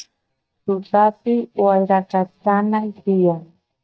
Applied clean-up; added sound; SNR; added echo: neural mask model DeepFilterNet 3.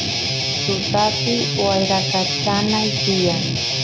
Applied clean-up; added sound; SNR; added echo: none; Guitar; -1 dB; none.